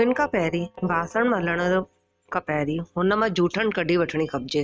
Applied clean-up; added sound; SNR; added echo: neural mask model RNNoise.